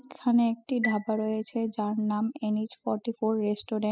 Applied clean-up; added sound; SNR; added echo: classical method spectral subtraction.